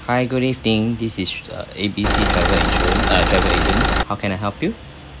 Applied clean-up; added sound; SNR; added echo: none; Engine; -4 dB; none.